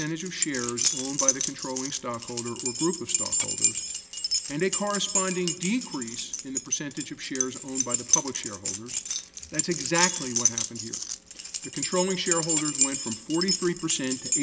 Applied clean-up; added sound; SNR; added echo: none; Keys jangling; -2 dB; none.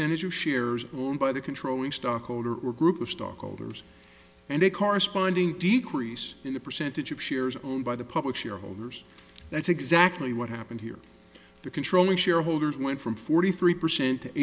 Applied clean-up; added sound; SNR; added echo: none; none; none; none.